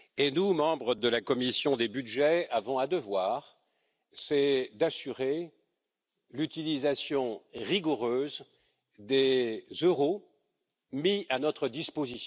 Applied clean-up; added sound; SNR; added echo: none; none; none; none.